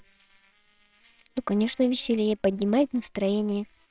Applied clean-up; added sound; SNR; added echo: neural separator model SepFormer WHAMR!.